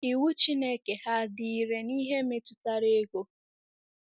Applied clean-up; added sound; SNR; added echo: none; none; none; none.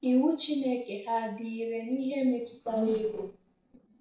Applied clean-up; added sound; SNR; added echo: neural separator model SepFormer DNS4.